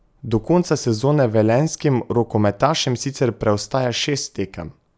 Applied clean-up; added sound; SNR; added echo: none; none; none; none.